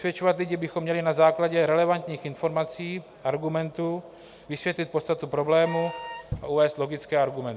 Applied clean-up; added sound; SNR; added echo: none; Wind instrument, woodwind instrument + Knock; 12 dB; none.